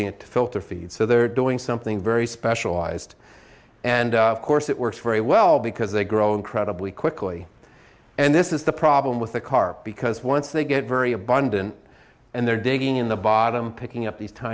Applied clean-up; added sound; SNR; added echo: none; none; none; none.